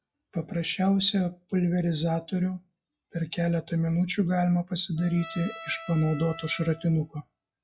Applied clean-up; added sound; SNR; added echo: classical method log-MMSE.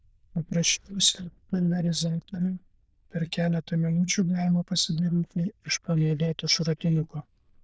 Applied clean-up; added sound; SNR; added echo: neural diffusion model UNIVERSE++.